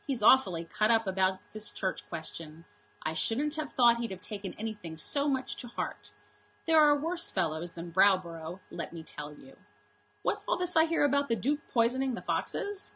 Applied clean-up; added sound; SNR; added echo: none; none; none; none.